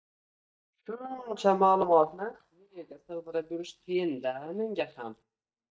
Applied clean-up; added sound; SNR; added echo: neural mask model DeepFilterNet 3.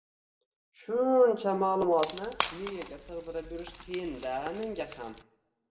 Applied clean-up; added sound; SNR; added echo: none; Wood; 5 dB; reverberation time 0.6 s.